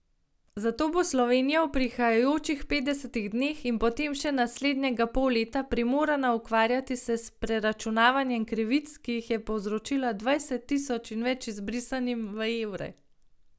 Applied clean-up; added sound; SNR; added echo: none; none; none; none.